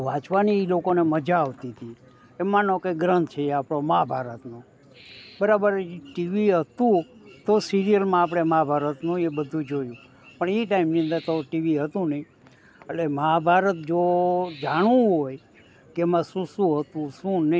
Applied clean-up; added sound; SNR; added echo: none; none; none; none.